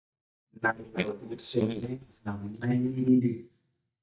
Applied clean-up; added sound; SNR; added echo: neural mask model DeepFilterNet 3.